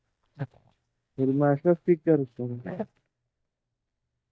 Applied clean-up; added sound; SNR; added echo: neural mask model DeepFilterNet 3.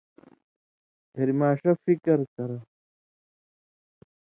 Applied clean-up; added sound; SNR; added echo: none; none; none; none.